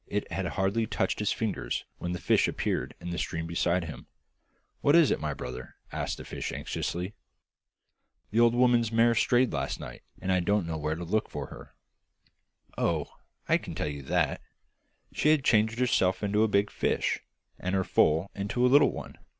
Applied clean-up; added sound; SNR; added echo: none; none; none; none.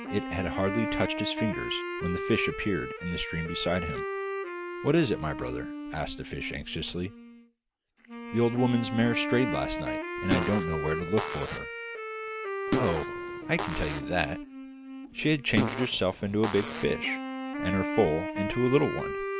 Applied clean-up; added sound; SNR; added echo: none; Wind instrument, woodwind instrument + Fart; 4 dB; none.